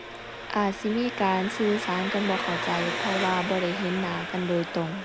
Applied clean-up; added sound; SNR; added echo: none; Engine; 5 dB; none.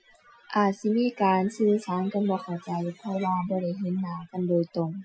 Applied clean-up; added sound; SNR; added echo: classical method Wiener filter.